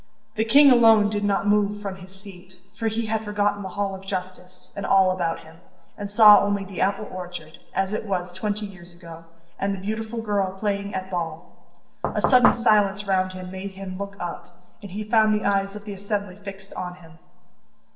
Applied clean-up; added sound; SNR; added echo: none; Knock / Wood; -1 dB; reverberation time 1.0 s.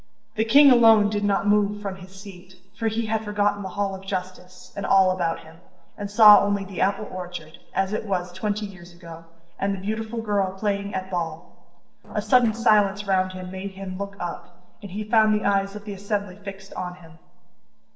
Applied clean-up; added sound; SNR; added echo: neural separator model SepFormer DNS4.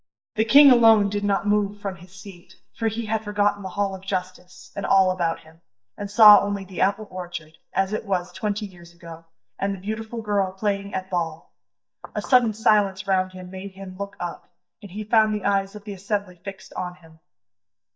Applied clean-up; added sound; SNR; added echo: neural mask model DeepFilterNet 3.